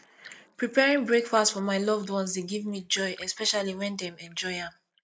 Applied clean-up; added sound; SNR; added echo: neural mask model Resemble Enhance denoiser.